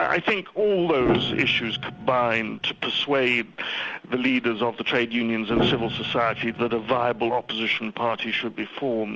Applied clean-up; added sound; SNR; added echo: none; Piano; 8 dB; none.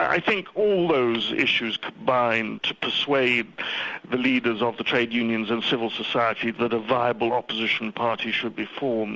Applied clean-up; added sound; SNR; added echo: none; none; none; none.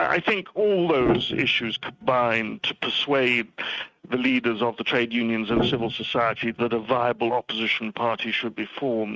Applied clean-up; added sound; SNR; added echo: neural mask model RNNoise.